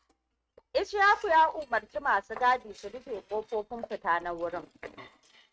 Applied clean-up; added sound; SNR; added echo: neural mask model RNNoise.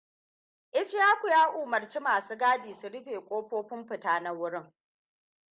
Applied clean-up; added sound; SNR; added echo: none; none; none; none.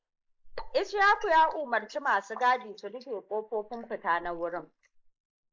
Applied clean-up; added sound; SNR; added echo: neural mask model Resemble Enhance denoiser.